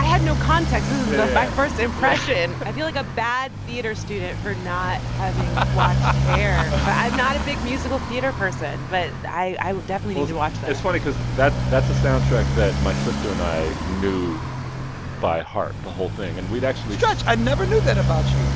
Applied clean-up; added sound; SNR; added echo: none; Motorcycle; 0 dB; none.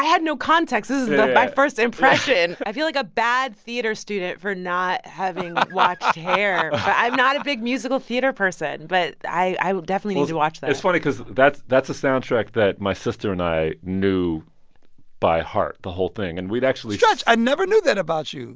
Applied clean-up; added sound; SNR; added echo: none; none; none; none.